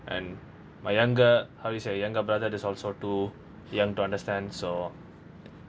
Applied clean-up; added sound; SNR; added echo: none; none; none; none.